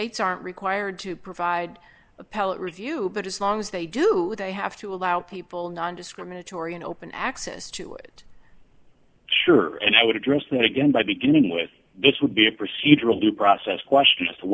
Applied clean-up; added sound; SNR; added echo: none; none; none; none.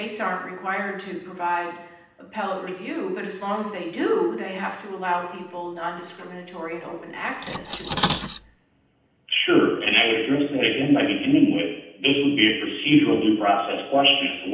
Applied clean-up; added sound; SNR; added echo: none; Cutlery, silverware; 4 dB; reverberation time 0.9 s.